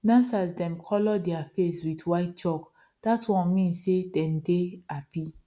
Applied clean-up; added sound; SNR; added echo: none; none; none; none.